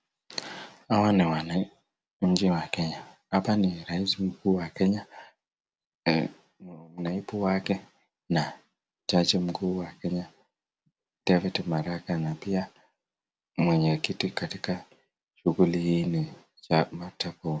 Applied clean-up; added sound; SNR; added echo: none; none; none; none.